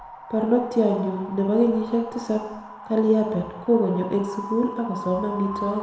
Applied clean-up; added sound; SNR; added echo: none; Wind; 13 dB; reverberation time 1.0 s.